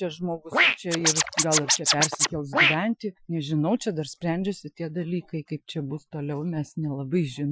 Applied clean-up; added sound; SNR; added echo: classical method Wiener filter.